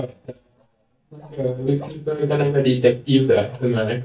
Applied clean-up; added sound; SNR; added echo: neural mask model DeepFilterNet 3.